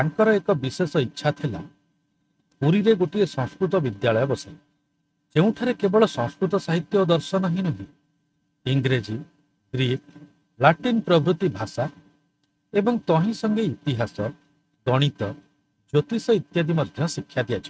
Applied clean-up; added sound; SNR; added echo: neural mask model RNNoise.